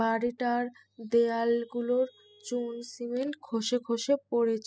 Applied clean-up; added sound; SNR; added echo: classical method spectral subtraction.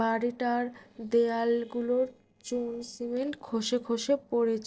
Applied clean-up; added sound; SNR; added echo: neural separator model SepFormer DNS4.